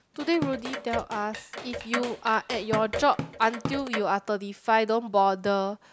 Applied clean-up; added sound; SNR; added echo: none; Drum / Drum kit + Clock; 8 dB; none.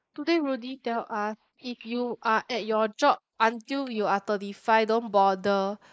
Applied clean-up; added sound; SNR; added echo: neural mask model Resemble Enhance denoiser.